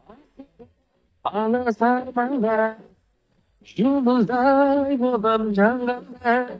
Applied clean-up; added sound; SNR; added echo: neural mask model DeepFilterNet 3.